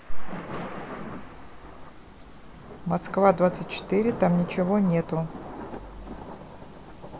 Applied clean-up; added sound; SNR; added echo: none; Thunder / Rain; 13 dB; none.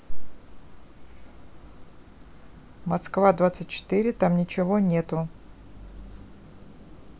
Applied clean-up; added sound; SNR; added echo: none; none; none; none.